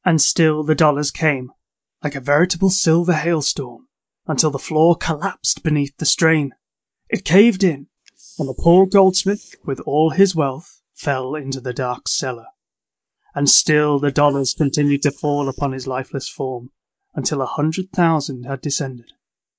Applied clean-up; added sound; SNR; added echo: neural mask model Resemble Enhance denoiser.